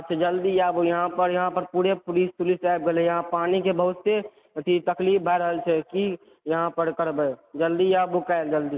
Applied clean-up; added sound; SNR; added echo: none; none; none; none.